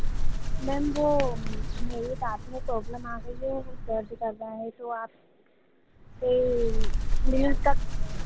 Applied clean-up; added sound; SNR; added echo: none; Bird; -5 dB; none.